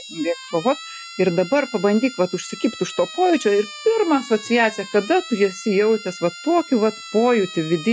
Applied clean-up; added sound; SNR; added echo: classical method Wiener filter.